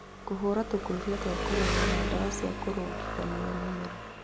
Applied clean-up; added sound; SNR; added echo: none; Engine; 0 dB; none.